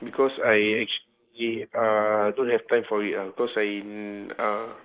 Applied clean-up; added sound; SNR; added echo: neural mask model Resemble Enhance denoiser.